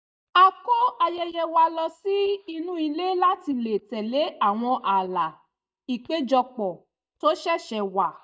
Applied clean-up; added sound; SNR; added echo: neural mask model DeepFilterNet 3.